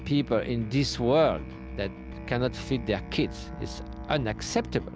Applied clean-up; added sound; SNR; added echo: none; Bass guitar + Musical instrument; 10 dB; none.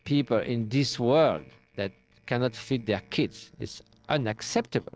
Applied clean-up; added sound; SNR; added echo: neural separator model SepFormer DNS4.